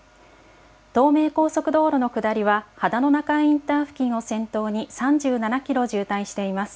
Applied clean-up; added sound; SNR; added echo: none; none; none; none.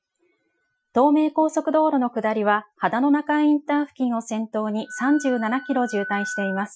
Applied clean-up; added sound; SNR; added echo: classical method Wiener filter.